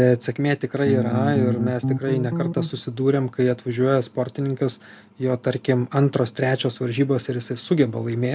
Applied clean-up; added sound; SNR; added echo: none; Bass guitar; 2 dB; none.